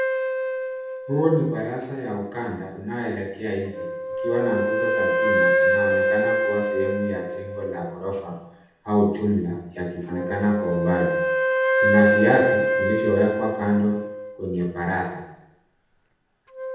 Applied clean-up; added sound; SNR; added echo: none; Wind instrument, woodwind instrument; -1 dB; reverberation time 0.8 s.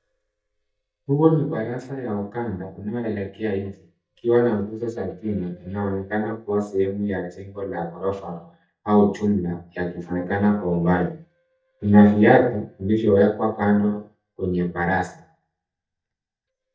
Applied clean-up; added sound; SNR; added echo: neural mask model DeepFilterNet 3.